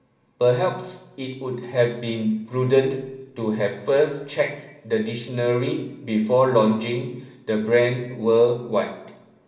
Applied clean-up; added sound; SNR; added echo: none; none; none; reverberation time 0.9 s.